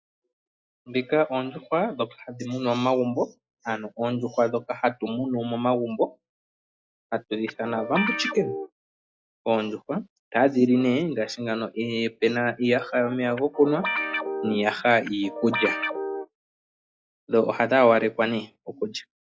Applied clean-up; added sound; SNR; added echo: classical method log-MMSE.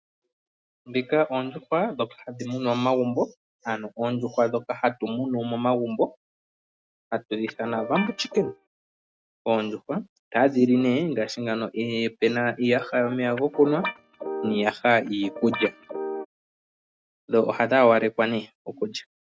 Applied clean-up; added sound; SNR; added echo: neural mask model RNNoise.